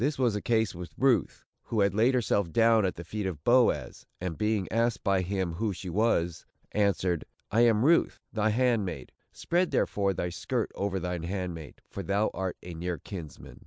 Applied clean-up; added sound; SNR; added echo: none; none; none; none.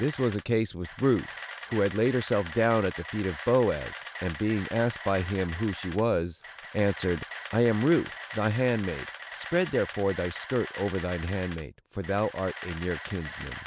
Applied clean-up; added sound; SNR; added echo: none; Camera; 12 dB; none.